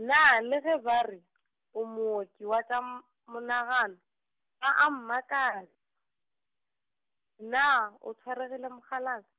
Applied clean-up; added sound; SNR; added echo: none; none; none; none.